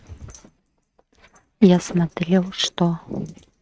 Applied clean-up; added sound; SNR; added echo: neural mask model RNNoise.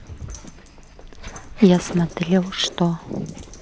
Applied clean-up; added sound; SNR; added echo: none; Dog; 15 dB; none.